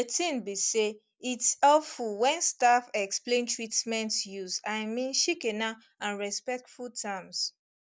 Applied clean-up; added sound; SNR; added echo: none; none; none; none.